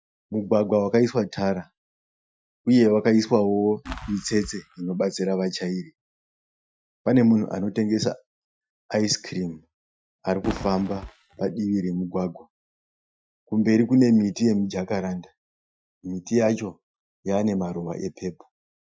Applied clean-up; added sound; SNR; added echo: classical method Wiener filter.